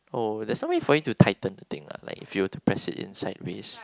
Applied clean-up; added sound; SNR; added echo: none; none; none; none.